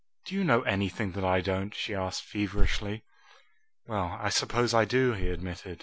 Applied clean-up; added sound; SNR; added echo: none; none; none; none.